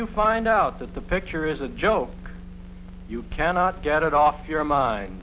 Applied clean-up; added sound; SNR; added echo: none; none; none; none.